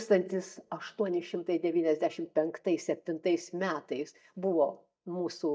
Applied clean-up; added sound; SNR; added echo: neural mask model DeepFilterNet 3.